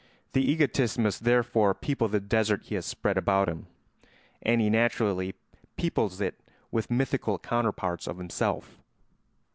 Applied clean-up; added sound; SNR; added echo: none; none; none; none.